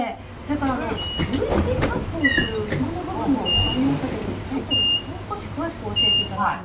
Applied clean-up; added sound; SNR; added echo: none; Sliding door / Train; -2 dB; reverberation time 0.3 s.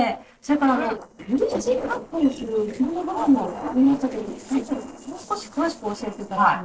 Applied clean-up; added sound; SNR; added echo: neural separator model SepFormer DNS4.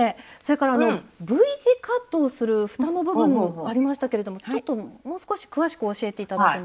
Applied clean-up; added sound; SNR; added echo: none; none; none; none.